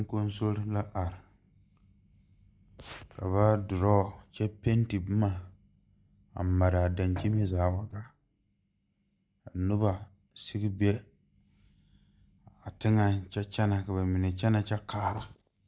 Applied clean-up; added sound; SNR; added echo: neural mask model DeepFilterNet 3.